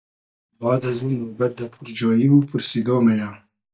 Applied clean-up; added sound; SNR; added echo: neural mask model DeepFilterNet 3.